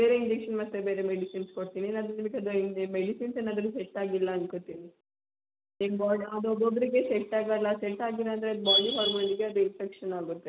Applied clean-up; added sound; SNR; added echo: none; none; none; none.